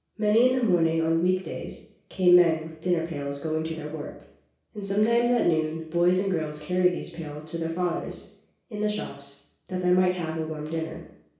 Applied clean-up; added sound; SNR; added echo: none; none; none; reverberation time 0.6 s.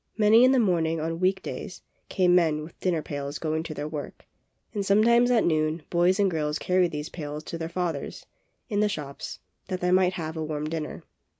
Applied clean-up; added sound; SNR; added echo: none; none; none; none.